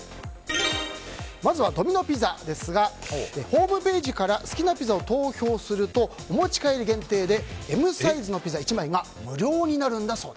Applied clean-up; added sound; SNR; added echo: none; none; none; none.